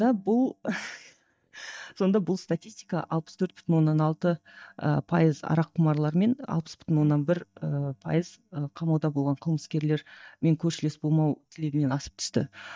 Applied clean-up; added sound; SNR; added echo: neural mask model DeepFilterNet 3.